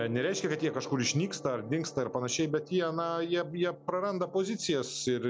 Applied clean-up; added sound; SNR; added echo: none; Gong; 17 dB; none.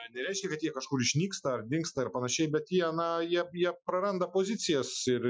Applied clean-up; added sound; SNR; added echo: classical method Wiener filter.